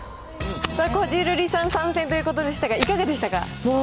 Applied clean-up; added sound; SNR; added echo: none; Fire; 11 dB; none.